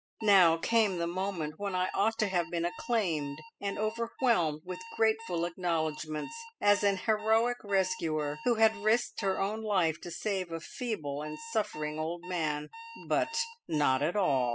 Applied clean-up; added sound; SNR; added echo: classical method spectral subtraction.